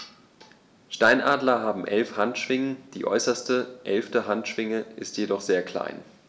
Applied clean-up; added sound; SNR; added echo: none; none; none; none.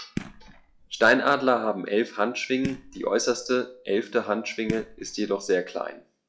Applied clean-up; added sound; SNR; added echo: classical method log-MMSE.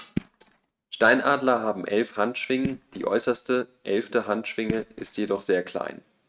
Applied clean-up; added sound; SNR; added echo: neural mask model RNNoise.